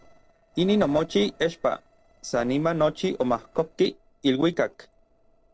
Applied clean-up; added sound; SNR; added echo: neural separator model SepFormer DNS4.